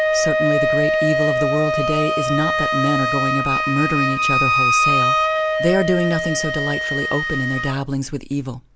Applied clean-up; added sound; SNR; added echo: none; Wind instrument, woodwind instrument; -3 dB; none.